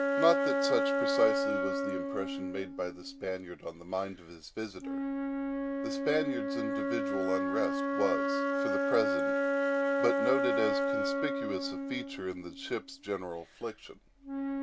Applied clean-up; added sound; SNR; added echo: none; Wind instrument, woodwind instrument; -3 dB; none.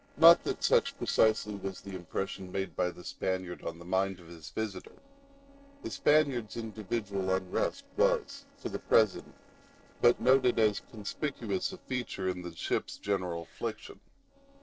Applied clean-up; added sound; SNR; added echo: neural separator model SepFormer DNS4.